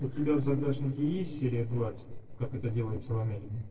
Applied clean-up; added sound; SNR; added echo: neural separator model SepFormer DNS4.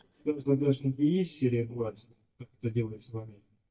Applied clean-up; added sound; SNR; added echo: neural mask model DeepFilterNet 3.